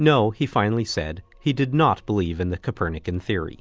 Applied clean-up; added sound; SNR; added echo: none; none; none; none.